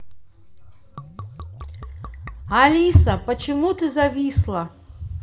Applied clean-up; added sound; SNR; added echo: none; Liquid; 15 dB; reverberation time 0.6 s.